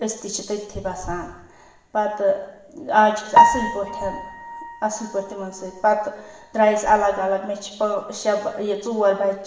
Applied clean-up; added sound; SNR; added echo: none; Piano; 0 dB; reverberation time 1.0 s.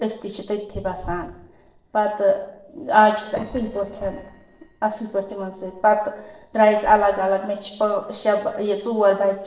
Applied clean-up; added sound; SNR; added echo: neural separator model SepFormer DNS4.